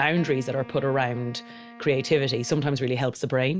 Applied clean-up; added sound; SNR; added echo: none; Wind instrument, woodwind instrument; 20 dB; none.